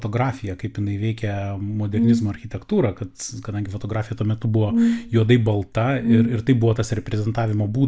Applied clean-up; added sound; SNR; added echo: neural mask model DeepFilterNet 3.